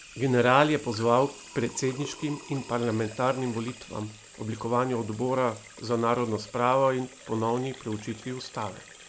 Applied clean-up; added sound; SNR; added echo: none; Sink (filling or washing) / Water tap, faucet; 18 dB; none.